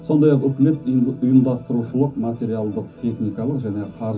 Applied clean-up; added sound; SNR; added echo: none; none; none; reverberation time 0.3 s.